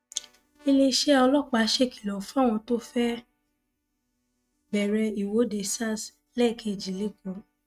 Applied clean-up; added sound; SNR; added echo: neural mask model RNNoise.